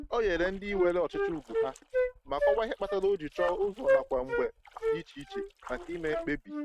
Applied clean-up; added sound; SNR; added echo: neural mask model RNNoise.